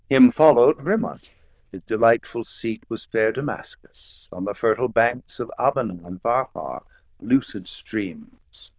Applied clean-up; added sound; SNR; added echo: neural diffusion model UNIVERSE++.